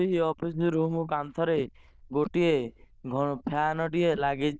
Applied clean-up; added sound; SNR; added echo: neural diffusion model UNIVERSE++.